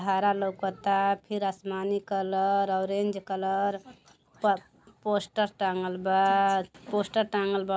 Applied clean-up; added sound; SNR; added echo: none; none; none; none.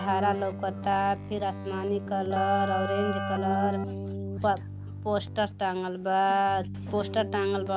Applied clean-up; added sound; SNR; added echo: none; Keyboard (musical); 6 dB; none.